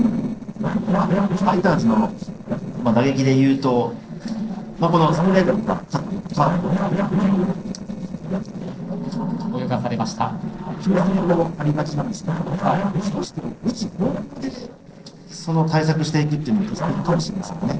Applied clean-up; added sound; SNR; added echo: neural separator model SepFormer DNS4.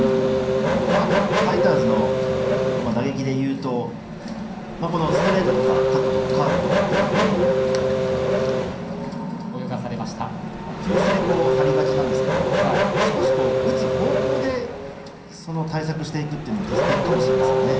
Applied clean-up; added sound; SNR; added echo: none; Race car, auto racing / Accelerating, revving, vroom; -4 dB; reverberation time 0.6 s.